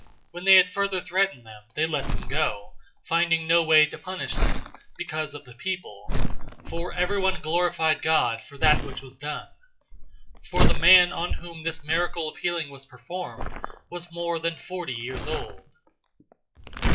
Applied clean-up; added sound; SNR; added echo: classical method WPE with log-MMSE.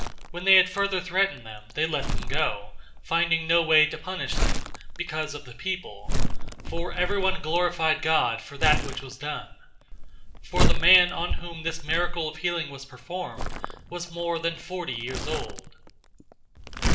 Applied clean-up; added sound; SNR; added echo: none; Crumpling, crinkling; -1 dB; reverberation time 0.5 s.